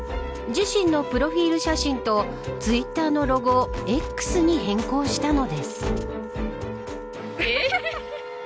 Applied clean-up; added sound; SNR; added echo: none; Wind instrument, woodwind instrument; 10 dB; none.